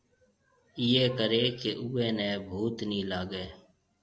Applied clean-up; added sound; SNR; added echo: none; none; none; none.